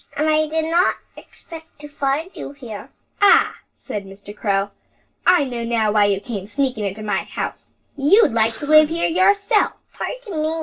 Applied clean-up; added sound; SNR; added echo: neural separator model SepFormer DNS4.